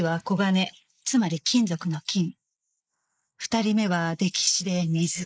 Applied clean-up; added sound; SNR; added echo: neural mask model Resemble Enhance denoiser.